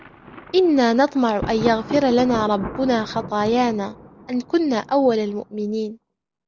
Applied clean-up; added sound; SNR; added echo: none; Thunder; 14 dB; none.